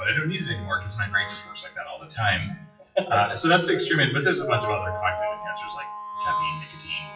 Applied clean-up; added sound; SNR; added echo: classical method WPE with log-MMSE.